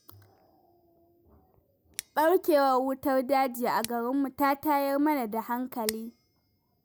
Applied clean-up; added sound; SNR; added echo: none; Scissors; 19 dB; none.